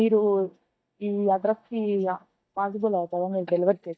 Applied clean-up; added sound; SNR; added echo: neural mask model DeepFilterNet 3.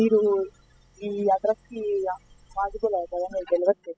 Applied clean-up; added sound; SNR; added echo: classical method spectral subtraction.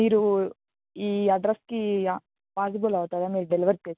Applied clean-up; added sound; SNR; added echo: none; none; none; none.